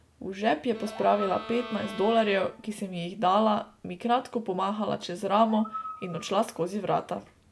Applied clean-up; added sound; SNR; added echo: none; Animal + Bowed string instrument; 15 dB; none.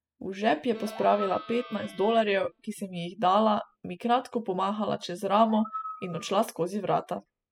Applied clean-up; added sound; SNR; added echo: classical method spectral subtraction.